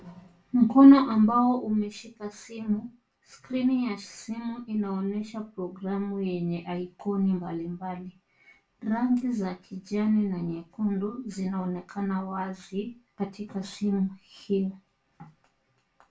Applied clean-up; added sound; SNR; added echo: none; none; none; reverberation time 0.2 s.